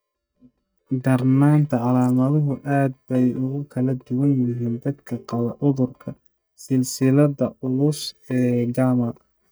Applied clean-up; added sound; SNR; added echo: neural mask model DeepFilterNet 3.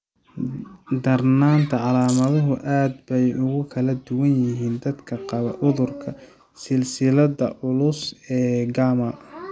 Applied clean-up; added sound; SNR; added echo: none; none; none; none.